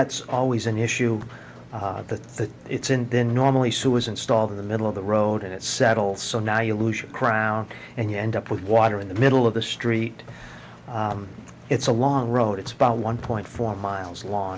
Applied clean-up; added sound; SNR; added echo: none; none; none; none.